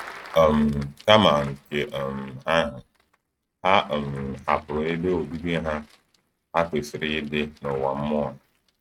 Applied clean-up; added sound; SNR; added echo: neural mask model RNNoise.